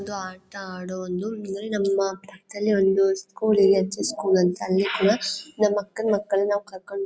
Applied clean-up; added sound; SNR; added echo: none; none; none; none.